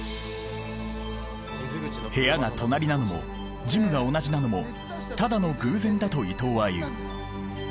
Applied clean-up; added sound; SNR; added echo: none; none; none; none.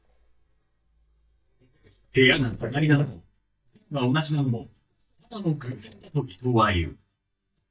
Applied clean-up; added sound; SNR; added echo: neural mask model DeepFilterNet 3.